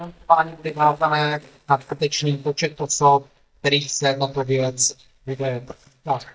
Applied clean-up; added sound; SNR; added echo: neural mask model DeepFilterNet 3.